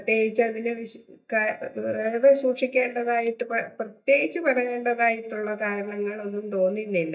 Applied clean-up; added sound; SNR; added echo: neural mask model DeepFilterNet 3.